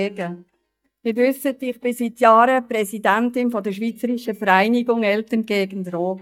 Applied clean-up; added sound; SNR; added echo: neural mask model DeepFilterNet 3.